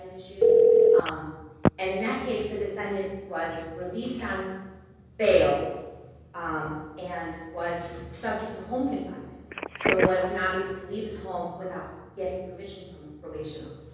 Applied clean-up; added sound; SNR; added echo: none; Telephone; -1 dB; reverberation time 1.1 s.